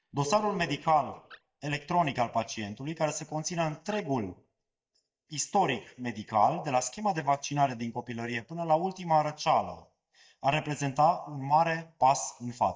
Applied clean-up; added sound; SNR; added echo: neural mask model DeepFilterNet 3.